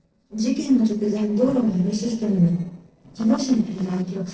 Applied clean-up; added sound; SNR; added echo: neural separator model SepFormer DNS4.